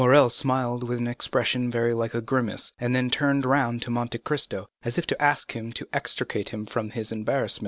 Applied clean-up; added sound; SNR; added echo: none; none; none; none.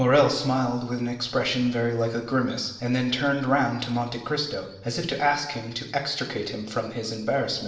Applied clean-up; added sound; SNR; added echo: none; none; none; reverberation time 0.8 s.